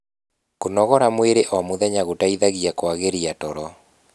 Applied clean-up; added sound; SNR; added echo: none; none; none; none.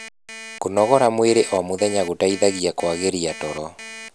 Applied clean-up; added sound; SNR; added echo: none; Alarm; 17 dB; none.